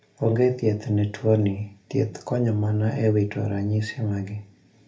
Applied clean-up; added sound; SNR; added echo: none; none; none; reverberation time 0.3 s.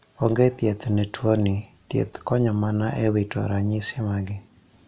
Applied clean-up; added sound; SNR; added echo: none; none; none; none.